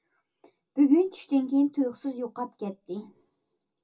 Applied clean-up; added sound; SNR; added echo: none; none; none; reverberation time 0.2 s.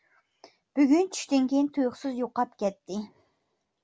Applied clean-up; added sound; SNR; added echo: none; none; none; none.